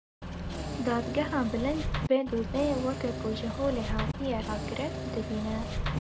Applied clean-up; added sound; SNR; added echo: none; Engine / Mechanisms; 2 dB; none.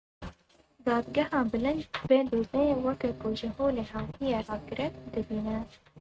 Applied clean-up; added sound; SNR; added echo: neural mask model RNNoise.